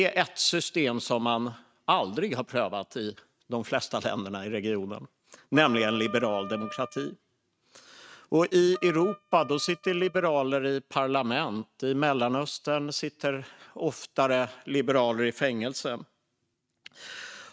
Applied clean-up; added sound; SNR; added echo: neural mask model RNNoise.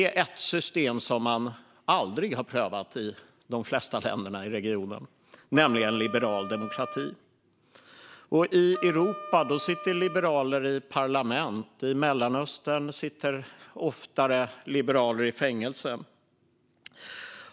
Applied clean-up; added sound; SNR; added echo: none; Wind instrument, woodwind instrument; 11 dB; none.